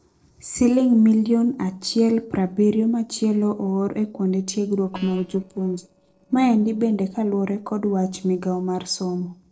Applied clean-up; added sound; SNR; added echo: neural separator model SepFormer DNS4.